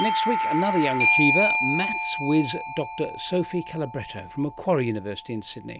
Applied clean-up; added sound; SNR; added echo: none; Doorbell; 0 dB; none.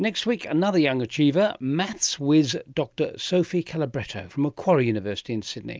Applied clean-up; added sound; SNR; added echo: none; none; none; none.